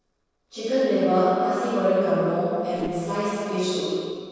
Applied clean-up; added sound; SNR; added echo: neural separator model SepFormer DNS4.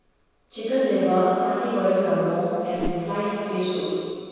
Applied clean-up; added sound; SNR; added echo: none; Whoosh, swoosh, swish; 16 dB; reverberation time 2.2 s.